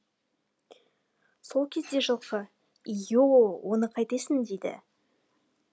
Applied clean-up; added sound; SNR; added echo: none; none; none; none.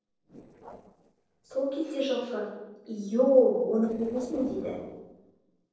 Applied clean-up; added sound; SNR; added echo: neural separator model SepFormer DNS4.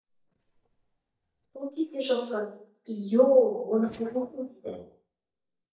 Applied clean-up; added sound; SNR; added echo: neural mask model DeepFilterNet 3.